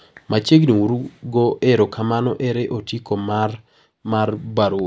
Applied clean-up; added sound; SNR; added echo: none; none; none; none.